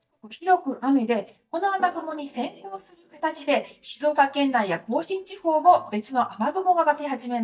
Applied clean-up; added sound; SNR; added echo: neural mask model DeepFilterNet 3.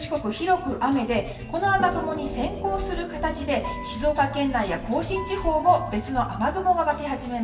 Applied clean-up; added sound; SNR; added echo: none; Harp; 12 dB; reverberation time 0.9 s.